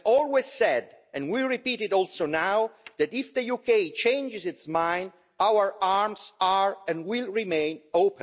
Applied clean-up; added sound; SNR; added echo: none; none; none; none.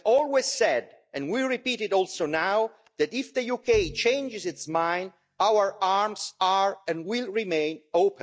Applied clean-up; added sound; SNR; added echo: neural mask model DeepFilterNet 3.